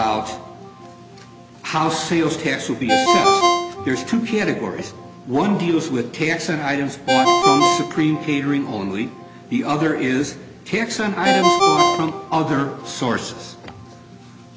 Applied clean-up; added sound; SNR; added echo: none; Ringtone; 1 dB; none.